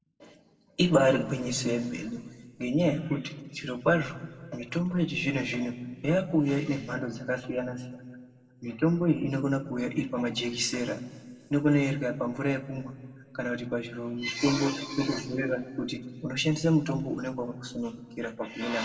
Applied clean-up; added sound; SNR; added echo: none; none; none; reverberation time 1.1 s.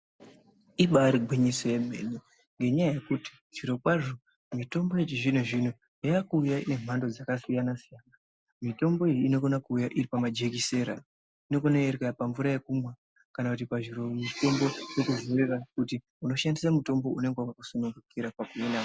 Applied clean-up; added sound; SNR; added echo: none; none; none; none.